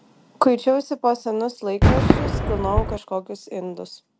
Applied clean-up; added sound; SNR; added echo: none; Fireworks; 0 dB; none.